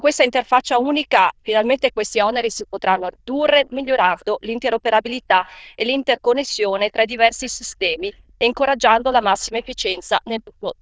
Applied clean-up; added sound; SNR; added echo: neural diffusion model UNIVERSE++.